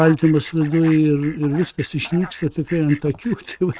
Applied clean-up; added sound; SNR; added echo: neural mask model RNNoise.